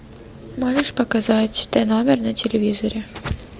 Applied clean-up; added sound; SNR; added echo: none; none; none; none.